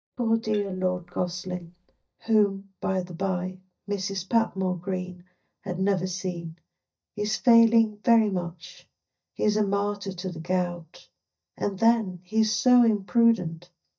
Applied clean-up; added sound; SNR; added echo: neural mask model DeepFilterNet 3.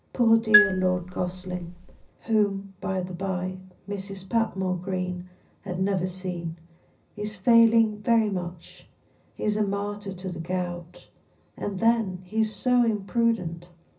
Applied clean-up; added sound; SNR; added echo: none; Marimba, xylophone; 1 dB; reverberation time 0.4 s.